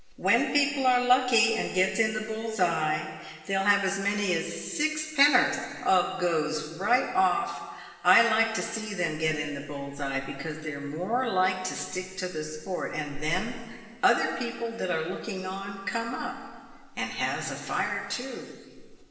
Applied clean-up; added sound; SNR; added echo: none; none; none; reverberation time 1.6 s.